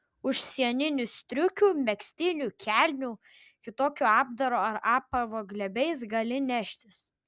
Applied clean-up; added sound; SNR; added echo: none; none; none; none.